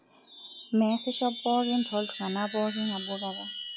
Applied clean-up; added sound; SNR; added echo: classical method log-MMSE.